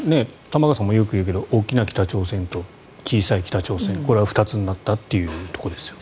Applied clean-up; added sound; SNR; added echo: none; none; none; none.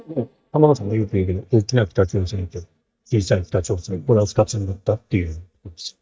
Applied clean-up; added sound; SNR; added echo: neural mask model DeepFilterNet 3.